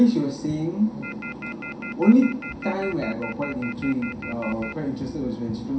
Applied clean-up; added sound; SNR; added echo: none; Telephone; 13 dB; reverberation time 0.5 s.